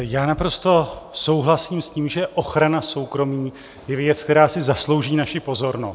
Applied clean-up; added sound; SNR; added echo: none; none; none; none.